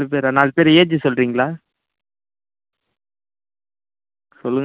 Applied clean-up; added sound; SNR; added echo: none; none; none; none.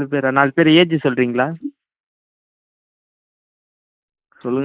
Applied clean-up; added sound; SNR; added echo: neural mask model Resemble Enhance denoiser.